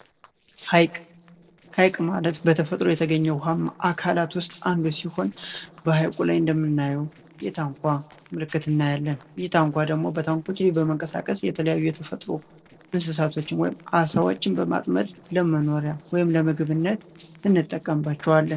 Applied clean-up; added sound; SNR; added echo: neural separator model SepFormer DNS4.